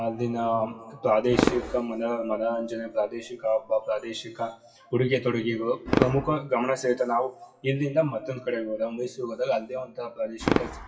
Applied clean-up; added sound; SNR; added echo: classical method WPE with log-MMSE.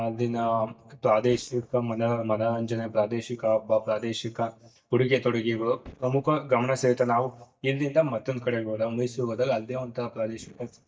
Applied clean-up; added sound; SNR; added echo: neural mask model DeepFilterNet 3.